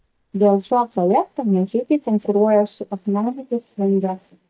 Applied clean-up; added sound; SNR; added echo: neural mask model DeepFilterNet 3.